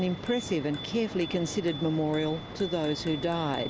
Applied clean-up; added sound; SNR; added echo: none; Bicycle bell; 15 dB; none.